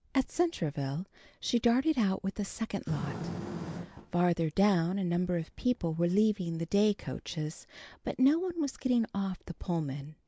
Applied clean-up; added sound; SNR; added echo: none; Fire; 12 dB; none.